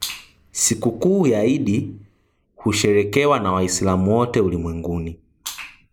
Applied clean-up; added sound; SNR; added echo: none; none; none; none.